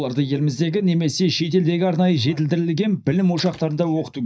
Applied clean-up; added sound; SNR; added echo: neural mask model DeepFilterNet 3.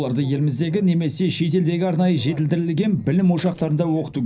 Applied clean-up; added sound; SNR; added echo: neural separator model SepFormer DNS4.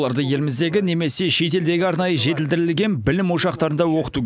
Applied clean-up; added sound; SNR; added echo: none; none; none; none.